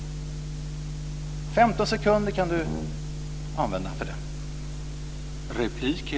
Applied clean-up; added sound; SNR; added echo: none; Brass instrument; 11 dB; none.